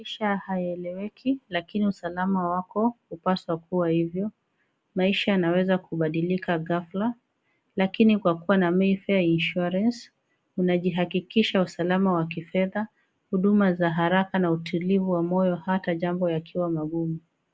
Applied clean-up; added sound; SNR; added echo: none; none; none; none.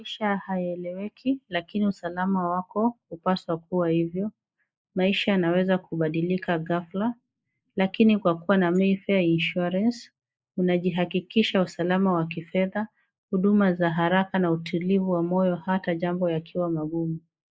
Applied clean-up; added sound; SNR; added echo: neural mask model Resemble Enhance denoiser.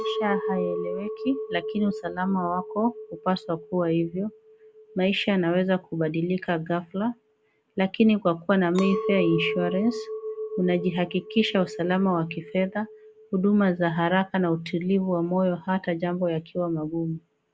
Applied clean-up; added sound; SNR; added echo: none; Chink, clink; 11 dB; none.